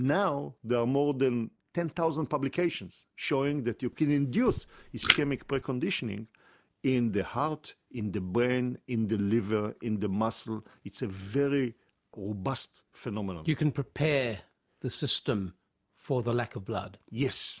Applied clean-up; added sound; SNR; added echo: neural mask model Resemble Enhance denoiser.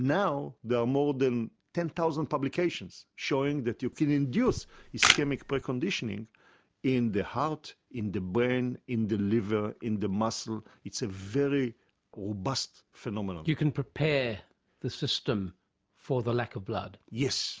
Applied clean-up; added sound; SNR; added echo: none; Camera; -1 dB; none.